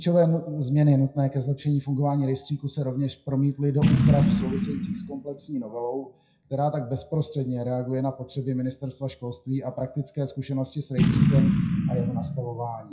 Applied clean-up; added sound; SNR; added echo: classical method WPE with log-MMSE.